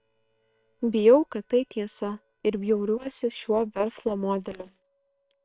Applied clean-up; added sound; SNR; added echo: neural separator model SepFormer WHAM!.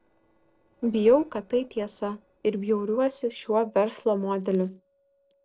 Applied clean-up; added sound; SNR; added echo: neural separator model SepFormer DNS4.